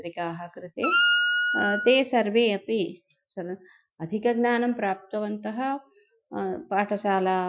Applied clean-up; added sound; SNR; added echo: classical method Wiener filter.